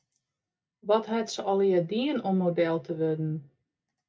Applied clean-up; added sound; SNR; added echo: none; none; none; none.